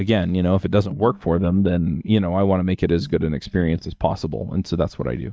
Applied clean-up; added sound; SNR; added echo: neural mask model DeepFilterNet 3.